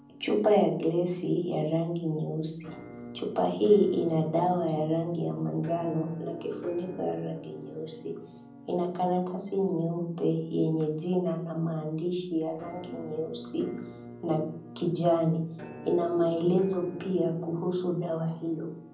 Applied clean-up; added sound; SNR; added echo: none; Musical instrument; 17 dB; reverberation time 0.6 s.